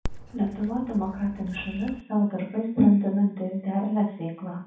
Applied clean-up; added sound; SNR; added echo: none; Dog; 11 dB; reverberation time 0.7 s.